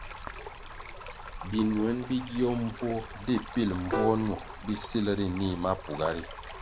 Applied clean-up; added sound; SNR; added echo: none; Piano + Stream; 9 dB; none.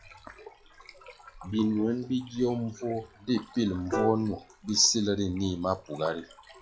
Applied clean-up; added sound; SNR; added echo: classical method log-MMSE.